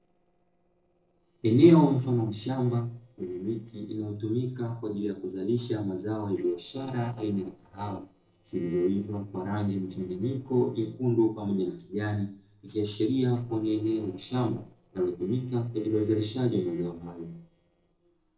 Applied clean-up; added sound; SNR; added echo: neural separator model SepFormer DNS4.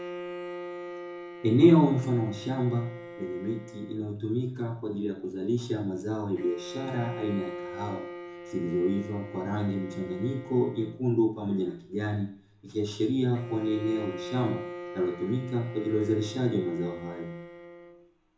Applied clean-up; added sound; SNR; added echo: none; Bowed string instrument; 13 dB; reverberation time 0.6 s.